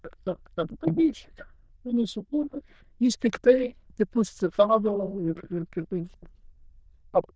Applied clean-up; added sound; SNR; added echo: neural diffusion model UNIVERSE++.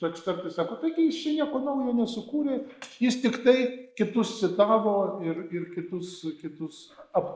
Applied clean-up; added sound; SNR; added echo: neural mask model Resemble Enhance denoiser.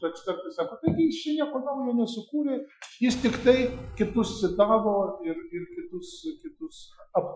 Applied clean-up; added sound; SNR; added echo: classical method Wiener filter.